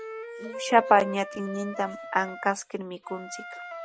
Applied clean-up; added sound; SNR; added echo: none; Wind instrument, woodwind instrument; 11 dB; none.